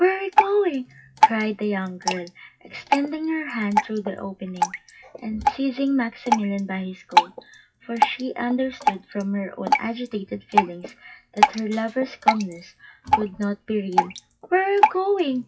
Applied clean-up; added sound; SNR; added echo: classical method WPE with log-MMSE.